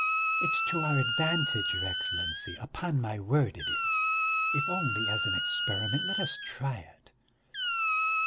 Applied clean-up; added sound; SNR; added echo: none; Squeak; -3 dB; none.